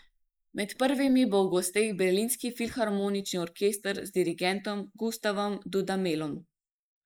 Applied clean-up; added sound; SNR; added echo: neural mask model Resemble Enhance denoiser.